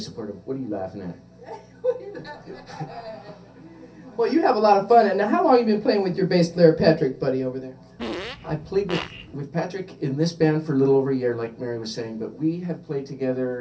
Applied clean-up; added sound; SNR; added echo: none; Fart; 11 dB; reverberation time 0.3 s.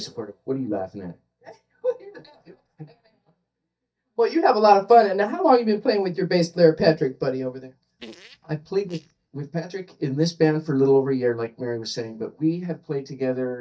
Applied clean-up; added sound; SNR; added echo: neural mask model DeepFilterNet 3.